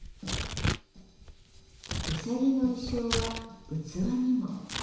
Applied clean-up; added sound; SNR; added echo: none; Tearing; 4 dB; reverberation time 1.0 s.